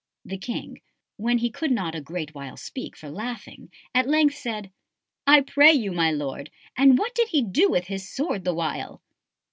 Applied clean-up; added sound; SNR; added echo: none; none; none; none.